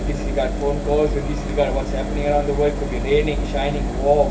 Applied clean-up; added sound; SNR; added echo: none; Engine; 2 dB; reverberation time 0.3 s.